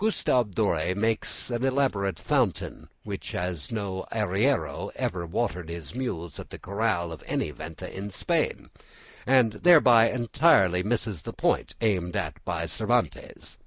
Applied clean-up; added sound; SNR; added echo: neural mask model Resemble Enhance denoiser.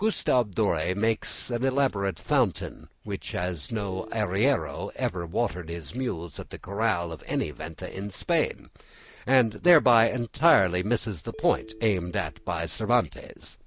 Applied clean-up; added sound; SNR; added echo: none; Telephone; 20 dB; none.